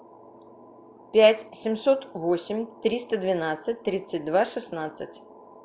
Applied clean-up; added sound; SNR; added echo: none; none; none; none.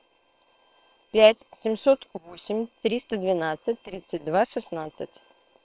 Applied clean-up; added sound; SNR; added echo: neural separator model SepFormer WHAM!.